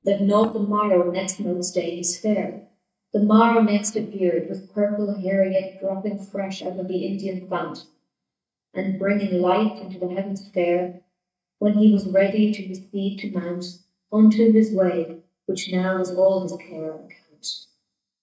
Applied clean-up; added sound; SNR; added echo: neural mask model DeepFilterNet 3.